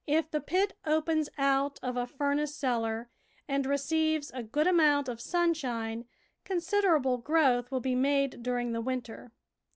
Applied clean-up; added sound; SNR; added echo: none; none; none; none.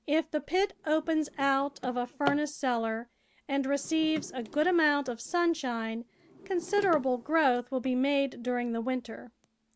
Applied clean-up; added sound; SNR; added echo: none; Drawer open or close; 17 dB; none.